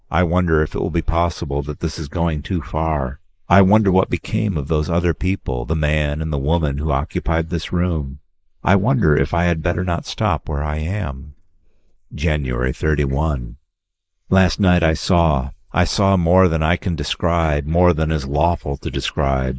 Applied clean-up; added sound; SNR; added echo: neural mask model Resemble Enhance denoiser.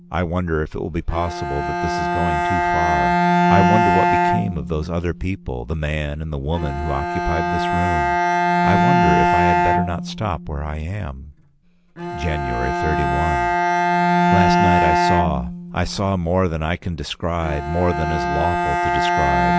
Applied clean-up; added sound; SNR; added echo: none; Bowed string instrument; -4 dB; none.